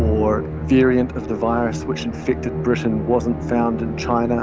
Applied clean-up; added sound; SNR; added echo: none; Musical instrument; 5 dB; none.